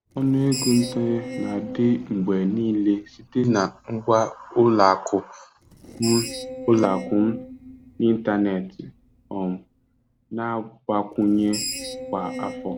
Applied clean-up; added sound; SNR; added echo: none; Screech; 13 dB; none.